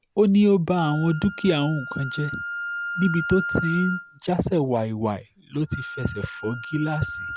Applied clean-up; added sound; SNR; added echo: none; Wind instrument, woodwind instrument; 10 dB; none.